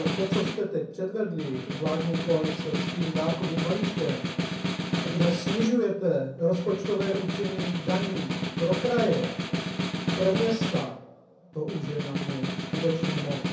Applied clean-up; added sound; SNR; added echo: none; Snare drum; 2 dB; reverberation time 0.6 s.